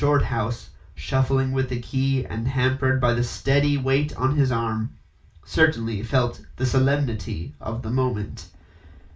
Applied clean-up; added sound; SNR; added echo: none; none; none; reverberation time 0.3 s.